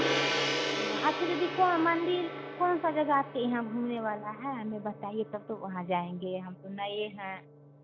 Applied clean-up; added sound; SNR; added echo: none; Gong; 4 dB; none.